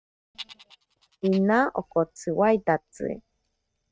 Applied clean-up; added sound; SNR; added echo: neural mask model RNNoise.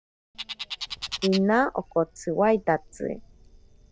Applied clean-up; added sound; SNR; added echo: none; Bird; 13 dB; none.